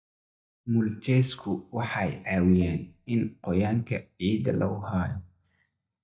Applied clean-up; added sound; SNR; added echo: neural mask model DeepFilterNet 3.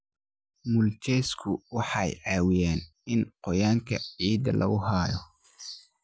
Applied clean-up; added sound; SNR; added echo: none; none; none; none.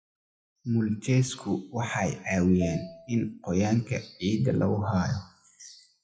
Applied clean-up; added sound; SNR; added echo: classical method WPE with log-MMSE.